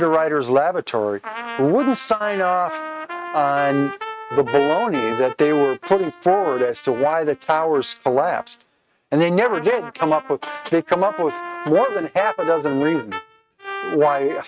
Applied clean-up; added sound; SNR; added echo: neural mask model RNNoise.